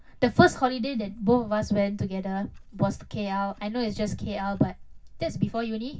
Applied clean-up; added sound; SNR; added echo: none; Clock; 19 dB; reverberation time 0.4 s.